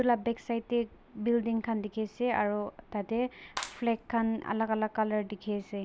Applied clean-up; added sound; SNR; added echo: none; Clapping; 14 dB; none.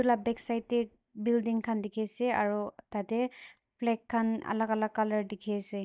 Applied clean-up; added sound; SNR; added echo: neural mask model DeepFilterNet 3.